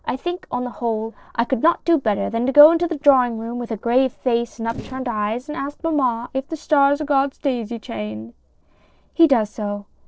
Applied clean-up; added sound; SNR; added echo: neural separator model SepFormer DNS4.